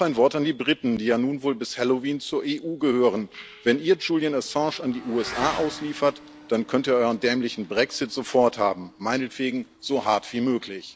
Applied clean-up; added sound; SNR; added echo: none; Motorcycle / Accelerating, revving, vroom; 20 dB; none.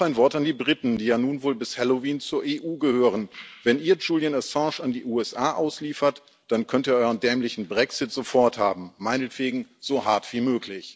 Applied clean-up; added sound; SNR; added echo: none; none; none; none.